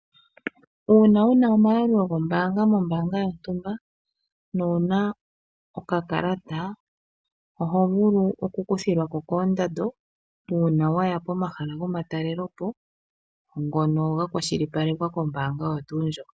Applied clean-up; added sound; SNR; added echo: none; none; none; none.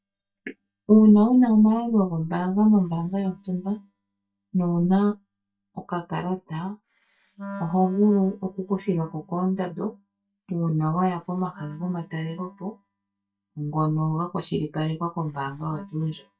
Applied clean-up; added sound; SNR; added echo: neural mask model DeepFilterNet 3.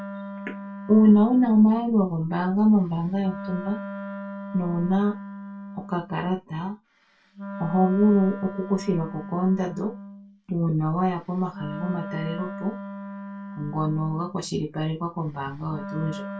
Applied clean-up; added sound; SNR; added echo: none; Wind instrument, woodwind instrument; 13 dB; reverberation time 0.2 s.